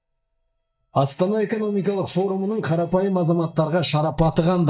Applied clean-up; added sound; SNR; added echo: neural mask model DeepFilterNet 3.